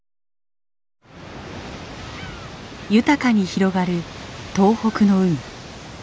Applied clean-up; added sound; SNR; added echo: none; none; none; none.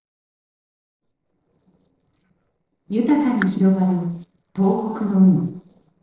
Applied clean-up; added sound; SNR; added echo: neural separator model SepFormer DNS4.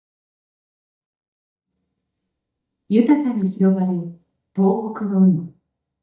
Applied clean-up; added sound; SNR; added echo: neural mask model DeepFilterNet 3.